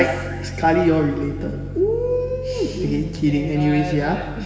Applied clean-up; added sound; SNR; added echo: none; Piano; 10 dB; reverberation time 2.8 s.